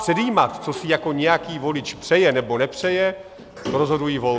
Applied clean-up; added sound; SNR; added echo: none; Sliding door; 14 dB; none.